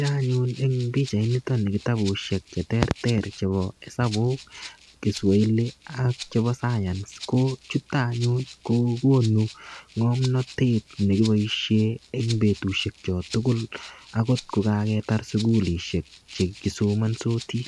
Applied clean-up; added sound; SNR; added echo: none; Rattle (instrument); 20 dB; none.